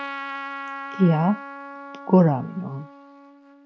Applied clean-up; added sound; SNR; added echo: none; Trumpet; 12 dB; none.